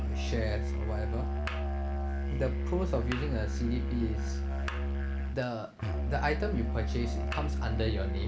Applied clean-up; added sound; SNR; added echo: none; Musical instrument; -4 dB; none.